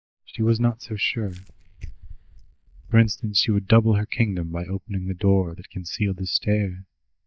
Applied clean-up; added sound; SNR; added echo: neural mask model DeepFilterNet 3.